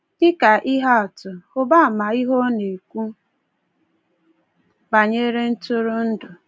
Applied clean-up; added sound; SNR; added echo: none; none; none; none.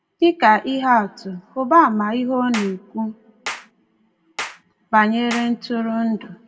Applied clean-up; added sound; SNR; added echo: none; Clapping; 15 dB; reverberation time 0.5 s.